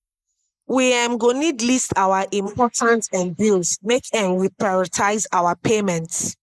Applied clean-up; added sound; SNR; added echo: neural mask model Resemble Enhance denoiser.